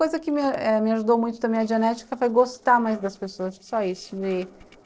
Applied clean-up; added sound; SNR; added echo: neural separator model SepFormer DNS4.